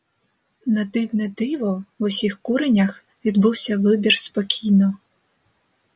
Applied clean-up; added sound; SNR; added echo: none; none; none; none.